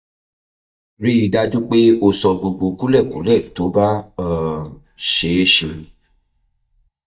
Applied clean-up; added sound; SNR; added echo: neural mask model DeepFilterNet 3.